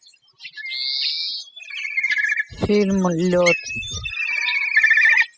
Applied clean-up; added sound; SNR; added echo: classical method spectral subtraction.